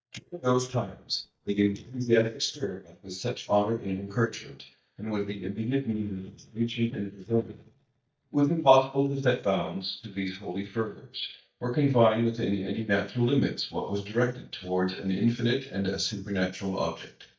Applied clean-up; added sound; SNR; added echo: neural mask model DeepFilterNet 3.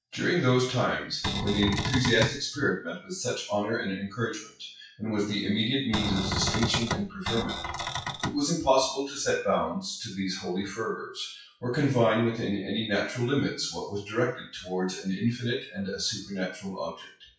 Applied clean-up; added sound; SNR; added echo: classical method WPE with log-MMSE.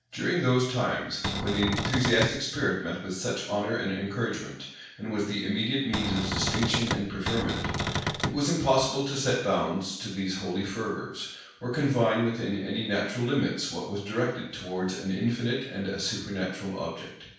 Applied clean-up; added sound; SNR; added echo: none; Cupboard open or close; 2 dB; reverberation time 0.7 s.